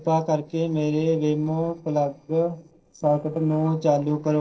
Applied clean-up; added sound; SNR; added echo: neural separator model SepFormer DNS4.